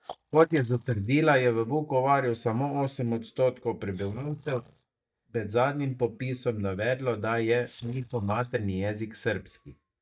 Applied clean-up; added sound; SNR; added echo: neural mask model DeepFilterNet 3.